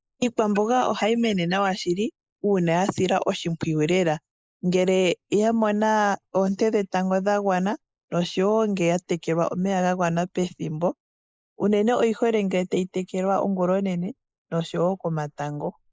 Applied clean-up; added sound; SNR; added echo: neural mask model Resemble Enhance denoiser.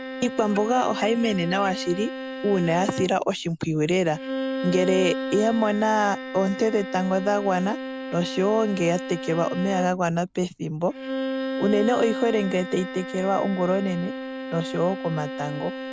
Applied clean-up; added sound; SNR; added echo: none; Bowed string instrument; 8 dB; none.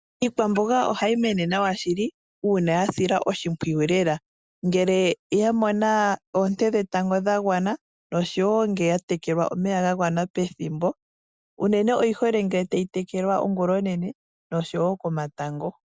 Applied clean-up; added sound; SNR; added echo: none; none; none; none.